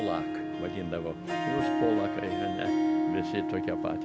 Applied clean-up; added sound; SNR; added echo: none; Harp; -4 dB; none.